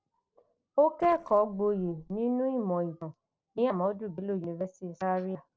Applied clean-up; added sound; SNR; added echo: neural separator model SepFormer DNS4.